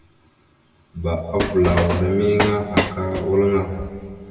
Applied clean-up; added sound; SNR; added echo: none; Train; 4 dB; reverberation time 1.7 s.